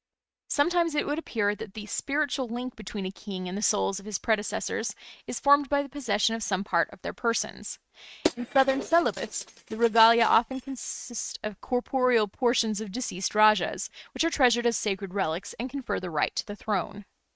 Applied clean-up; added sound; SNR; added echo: neural mask model RNNoise.